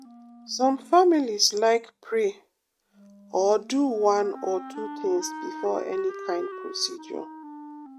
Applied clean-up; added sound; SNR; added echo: neural mask model RNNoise.